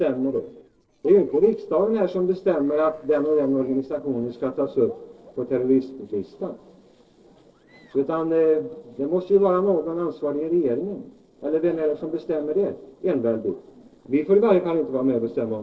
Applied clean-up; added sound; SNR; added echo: neural separator model SepFormer DNS4.